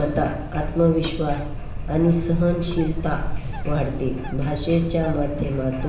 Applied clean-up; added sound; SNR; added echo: none; Bird; 5 dB; reverberation time 0.9 s.